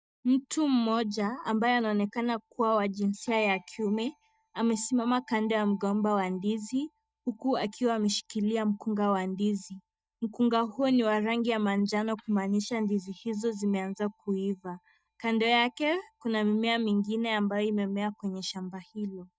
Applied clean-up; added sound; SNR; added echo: neural mask model DeepFilterNet 3.